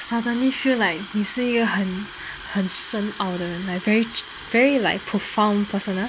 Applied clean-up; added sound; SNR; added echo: none; Fill (with liquid) / Water tap, faucet; 15 dB; none.